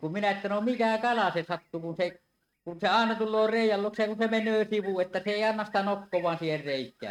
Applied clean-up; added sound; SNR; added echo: neural mask model RNNoise.